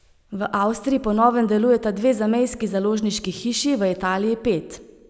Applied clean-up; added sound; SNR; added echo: none; none; none; none.